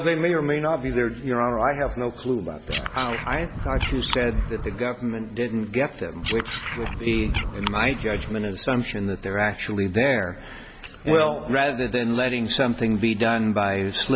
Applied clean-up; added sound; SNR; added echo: none; Frog; 4 dB; none.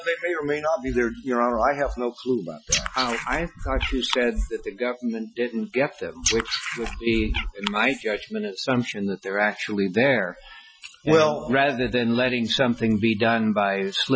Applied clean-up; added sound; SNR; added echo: classical method Wiener filter.